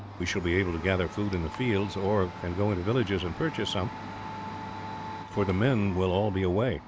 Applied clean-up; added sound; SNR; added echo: none; Domestic sounds, home sounds; 11 dB; none.